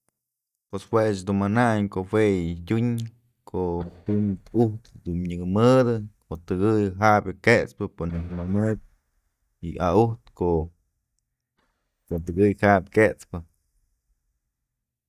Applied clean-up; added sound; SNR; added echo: neural mask model DeepFilterNet 3.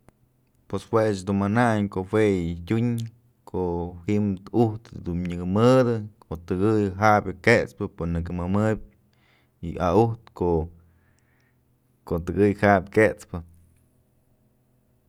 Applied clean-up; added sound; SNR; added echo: none; none; none; none.